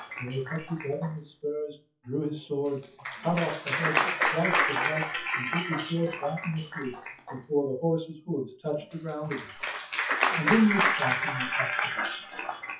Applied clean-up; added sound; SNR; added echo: classical method WPE with log-MMSE.